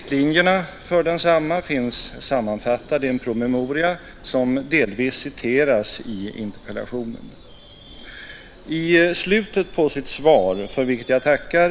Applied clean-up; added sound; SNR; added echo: none; Screech / Subway, metro, underground; 19 dB; none.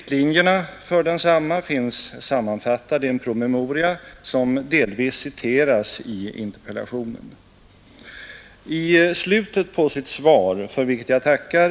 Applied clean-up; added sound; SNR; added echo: none; none; none; none.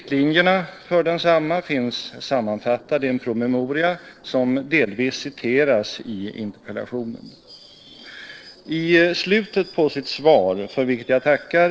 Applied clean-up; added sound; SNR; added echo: neural separator model SepFormer DNS4.